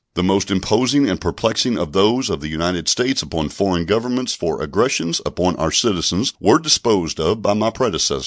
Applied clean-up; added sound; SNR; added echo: none; none; none; none.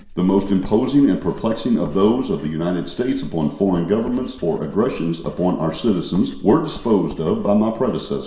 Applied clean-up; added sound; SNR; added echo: none; Writing; 18 dB; reverberation time 0.7 s.